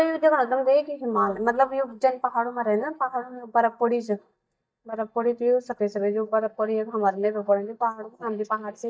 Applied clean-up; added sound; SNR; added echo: neural mask model DeepFilterNet 3.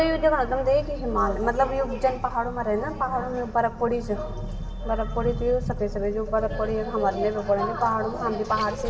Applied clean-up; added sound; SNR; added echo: none; Vehicle; 9 dB; reverberation time 2.4 s.